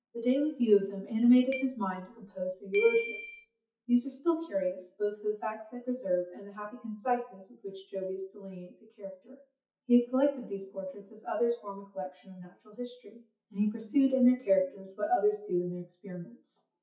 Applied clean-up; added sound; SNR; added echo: classical method WPE with log-MMSE.